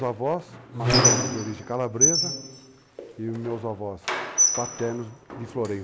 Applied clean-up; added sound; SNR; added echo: none; Squeak; -4 dB; none.